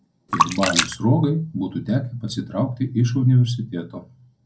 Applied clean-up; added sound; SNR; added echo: none; Splash, splatter; 4 dB; reverberation time 0.3 s.